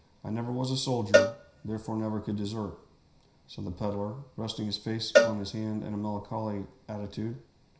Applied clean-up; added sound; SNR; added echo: none; Cowbell; -3 dB; reverberation time 0.5 s.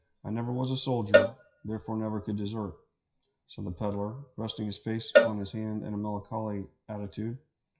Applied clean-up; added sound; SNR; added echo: classical method WPE with log-MMSE.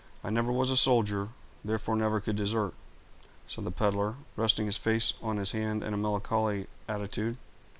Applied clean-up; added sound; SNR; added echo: none; none; none; none.